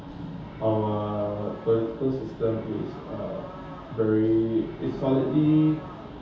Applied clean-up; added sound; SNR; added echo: none; Livestock, farm animals, working animals; 20 dB; reverberation time 0.6 s.